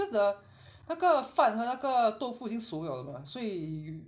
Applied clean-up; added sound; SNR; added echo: none; none; none; none.